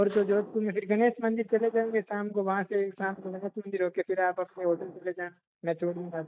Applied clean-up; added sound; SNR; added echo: neural mask model DeepFilterNet 3.